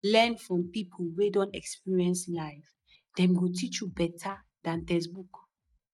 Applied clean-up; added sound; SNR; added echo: neural mask model DeepFilterNet 3.